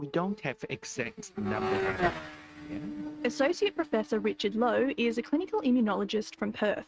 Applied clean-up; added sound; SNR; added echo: neural mask model RNNoise.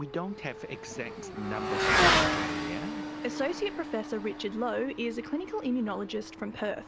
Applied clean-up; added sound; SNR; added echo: none; Motorcycle / Accelerating, revving, vroom; -2 dB; none.